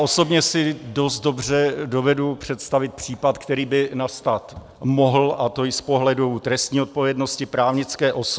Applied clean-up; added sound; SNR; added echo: none; none; none; none.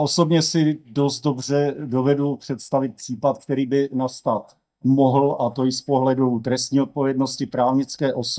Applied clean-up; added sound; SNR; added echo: neural mask model DeepFilterNet 3.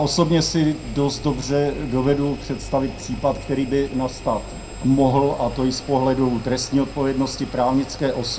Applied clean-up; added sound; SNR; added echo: none; Engine; 14 dB; reverberation time 0.2 s.